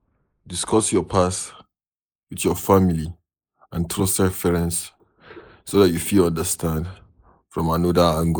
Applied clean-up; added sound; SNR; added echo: neural mask model Resemble Enhance denoiser.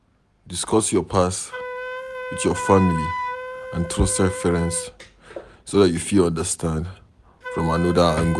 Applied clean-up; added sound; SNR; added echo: none; Wind instrument, woodwind instrument; 11 dB; none.